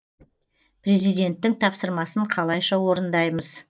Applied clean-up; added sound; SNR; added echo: neural mask model DeepFilterNet 3.